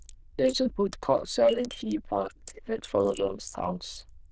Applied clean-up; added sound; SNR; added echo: neural diffusion model UNIVERSE++.